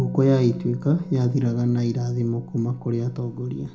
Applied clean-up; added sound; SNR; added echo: none; Musical instrument; 14 dB; reverberation time 0.3 s.